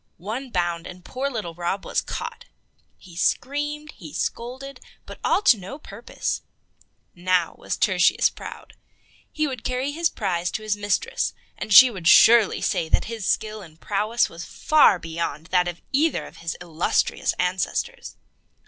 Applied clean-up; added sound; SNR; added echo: none; none; none; none.